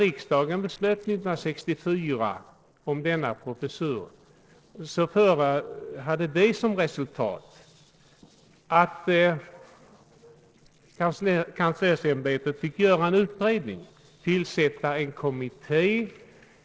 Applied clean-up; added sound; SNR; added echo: neural separator model SepFormer DNS4.